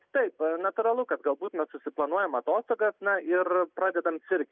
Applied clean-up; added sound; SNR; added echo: none; none; none; none.